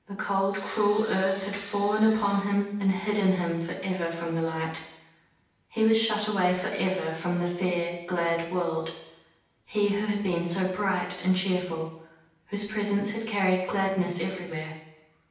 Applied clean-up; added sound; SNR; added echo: none; Camera; 18 dB; reverberation time 0.9 s.